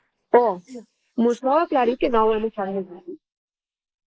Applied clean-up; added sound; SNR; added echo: neural mask model Resemble Enhance denoiser.